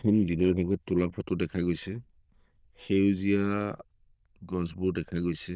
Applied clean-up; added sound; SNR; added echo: neural diffusion model UNIVERSE++.